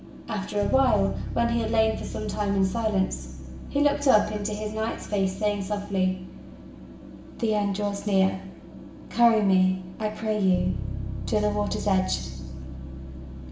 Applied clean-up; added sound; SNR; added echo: none; Bass guitar; 10 dB; reverberation time 0.8 s.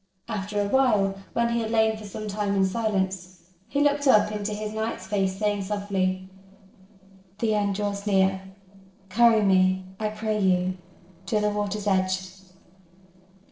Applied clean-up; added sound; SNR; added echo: neural separator model SepFormer DNS4.